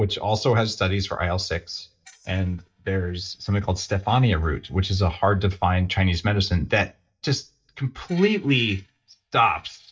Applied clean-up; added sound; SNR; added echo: neural mask model DeepFilterNet 3.